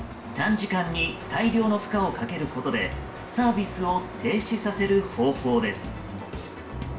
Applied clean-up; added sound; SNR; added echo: none; Truck; 13 dB; reverberation time 0.4 s.